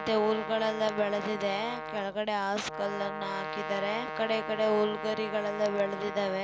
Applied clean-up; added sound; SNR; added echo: none; Brass instrument; 7 dB; none.